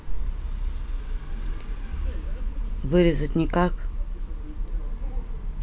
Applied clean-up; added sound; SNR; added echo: none; none; none; none.